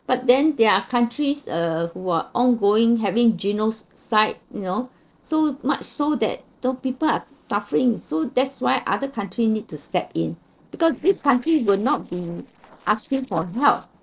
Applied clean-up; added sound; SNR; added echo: neural separator model SepFormer DNS4.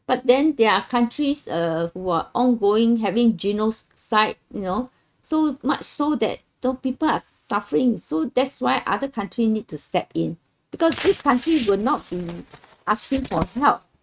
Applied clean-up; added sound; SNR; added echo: neural mask model RNNoise.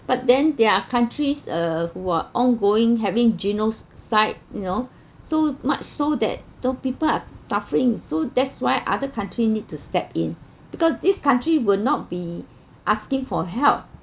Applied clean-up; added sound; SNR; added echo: none; none; none; none.